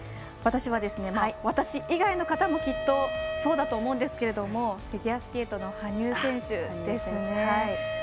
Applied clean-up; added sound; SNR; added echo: none; Wind instrument, woodwind instrument; 7 dB; none.